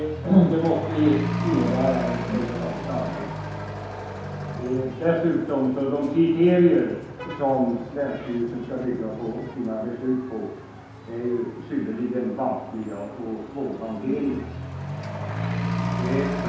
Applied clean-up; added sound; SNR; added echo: none; Accelerating, revving, vroom / Truck; 7 dB; reverberation time 0.8 s.